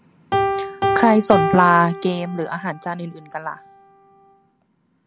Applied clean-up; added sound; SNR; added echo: none; Piano; 4 dB; none.